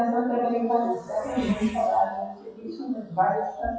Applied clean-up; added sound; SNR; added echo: classical method WPE with log-MMSE.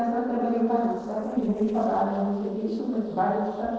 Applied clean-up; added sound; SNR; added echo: neural separator model SepFormer DNS4.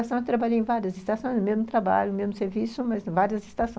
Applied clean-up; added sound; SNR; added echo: none; none; none; none.